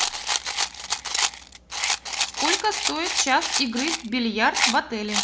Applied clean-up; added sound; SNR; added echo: none; Rattle; -1 dB; none.